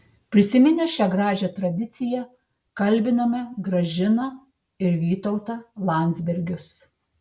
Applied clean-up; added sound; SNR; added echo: none; none; none; none.